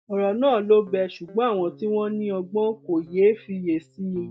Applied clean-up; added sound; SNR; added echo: neural mask model DeepFilterNet 3.